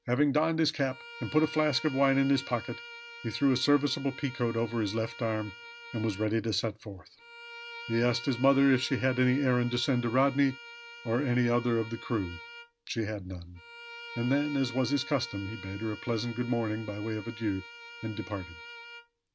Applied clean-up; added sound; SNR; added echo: none; Bowed string instrument; 16 dB; none.